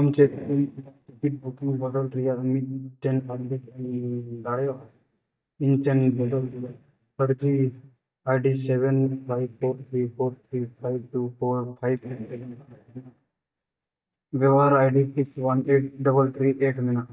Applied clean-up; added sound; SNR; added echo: neural mask model DeepFilterNet 3.